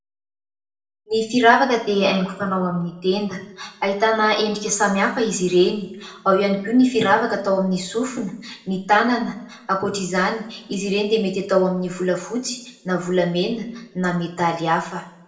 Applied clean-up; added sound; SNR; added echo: none; none; none; reverberation time 0.6 s.